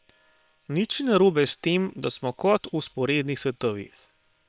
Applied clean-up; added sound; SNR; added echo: neural separator model SepFormer WHAM!.